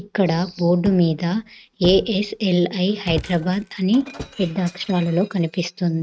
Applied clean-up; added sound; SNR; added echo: neural mask model RNNoise.